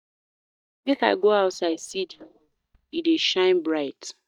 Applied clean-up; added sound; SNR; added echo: neural mask model DeepFilterNet 3.